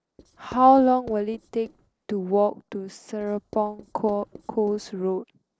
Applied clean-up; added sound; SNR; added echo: neural separator model SepFormer DNS4.